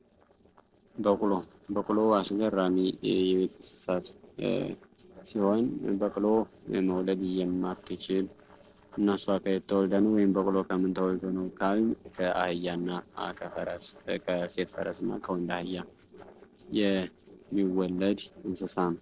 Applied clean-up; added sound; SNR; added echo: neural separator model SepFormer DNS4.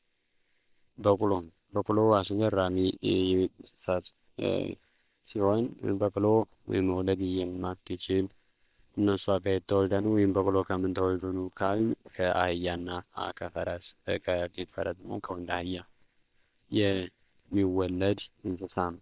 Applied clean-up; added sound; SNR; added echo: neural separator model SepFormer WHAM!.